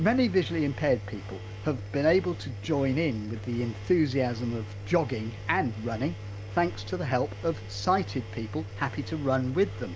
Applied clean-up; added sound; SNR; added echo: none; Engine; 10 dB; none.